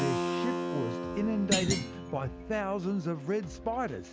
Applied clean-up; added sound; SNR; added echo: none; Keyboard (musical) + Thump, thud; 2 dB; none.